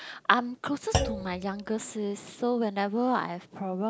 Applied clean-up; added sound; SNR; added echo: none; Thump, thud; 6 dB; none.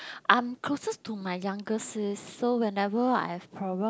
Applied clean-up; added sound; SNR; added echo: none; none; none; none.